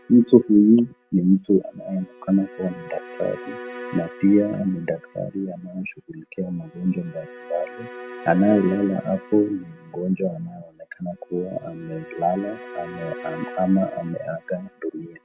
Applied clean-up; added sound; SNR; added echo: none; Bowed string instrument; 17 dB; none.